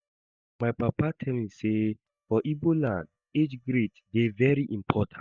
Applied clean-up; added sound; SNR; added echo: neural mask model DeepFilterNet 3.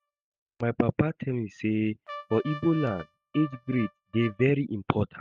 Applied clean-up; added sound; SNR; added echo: neural mask model RNNoise.